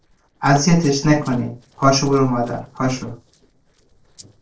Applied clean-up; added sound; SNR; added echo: neural separator model SepFormer DNS4.